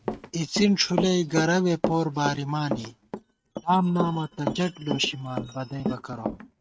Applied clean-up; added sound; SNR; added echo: neural mask model RNNoise.